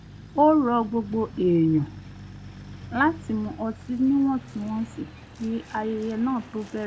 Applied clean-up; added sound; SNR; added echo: none; Truck; 17 dB; none.